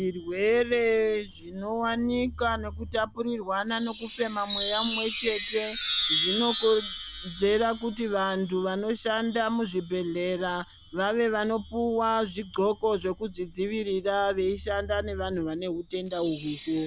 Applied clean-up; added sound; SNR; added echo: none; Chime; 9 dB; none.